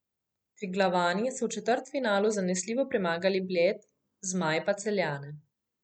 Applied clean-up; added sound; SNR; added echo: none; none; none; none.